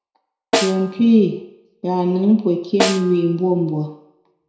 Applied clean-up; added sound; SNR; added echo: none; Snare drum; 7 dB; reverberation time 0.6 s.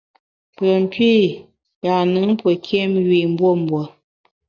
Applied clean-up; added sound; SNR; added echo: none; none; none; none.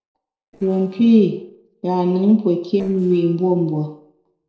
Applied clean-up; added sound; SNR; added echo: neural separator model SepFormer DNS4.